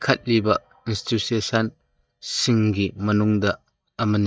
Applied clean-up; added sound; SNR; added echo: neural mask model DeepFilterNet 3.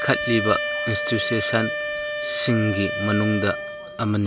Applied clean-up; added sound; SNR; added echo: none; Wind instrument, woodwind instrument; 4 dB; none.